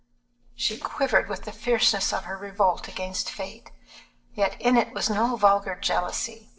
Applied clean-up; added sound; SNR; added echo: neural separator model SepFormer DNS4.